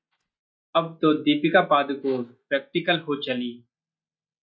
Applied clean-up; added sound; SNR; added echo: neural mask model DeepFilterNet 3.